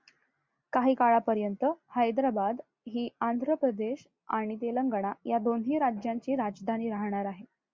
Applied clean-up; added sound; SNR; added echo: none; none; none; none.